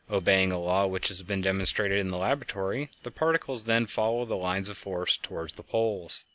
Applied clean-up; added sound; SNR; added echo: none; none; none; none.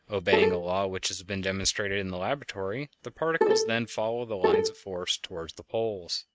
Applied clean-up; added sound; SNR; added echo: neural mask model RNNoise.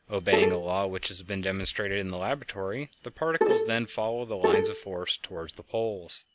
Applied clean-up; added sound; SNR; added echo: none; Bowed string instrument; -3 dB; none.